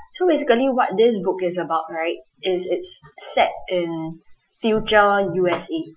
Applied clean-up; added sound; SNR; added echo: classical method Wiener filter.